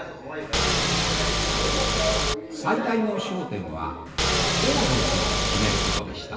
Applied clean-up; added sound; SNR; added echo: none; Engine / Car; -5 dB; reverberation time 1.0 s.